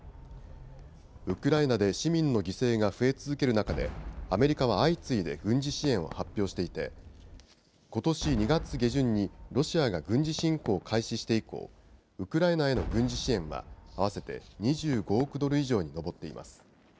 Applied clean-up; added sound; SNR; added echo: none; Cheering / Fireworks; 15 dB; none.